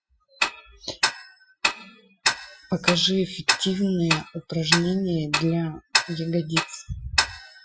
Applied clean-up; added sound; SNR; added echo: classical method Wiener filter.